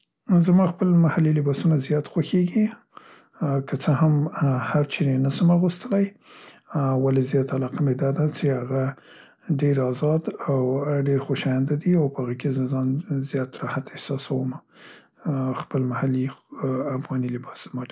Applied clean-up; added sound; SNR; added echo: none; none; none; none.